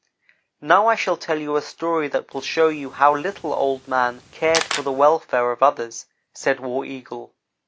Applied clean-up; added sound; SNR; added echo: none; Camera; 11 dB; none.